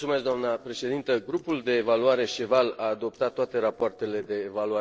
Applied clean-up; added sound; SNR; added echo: neural separator model SepFormer DNS4.